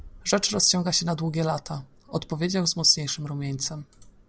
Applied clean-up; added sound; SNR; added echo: none; none; none; none.